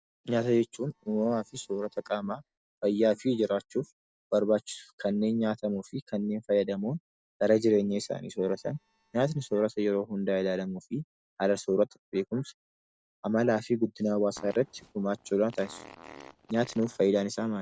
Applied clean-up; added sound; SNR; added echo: neural separator model SepFormer DNS4.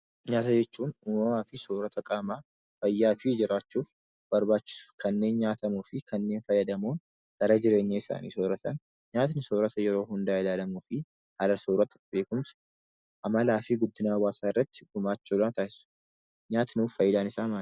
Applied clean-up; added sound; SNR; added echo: none; none; none; none.